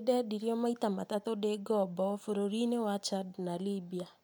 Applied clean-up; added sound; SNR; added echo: none; none; none; none.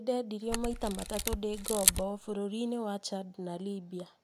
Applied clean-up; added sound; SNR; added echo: none; Camera; -1 dB; none.